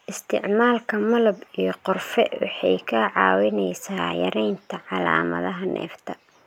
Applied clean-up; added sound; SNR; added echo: none; none; none; none.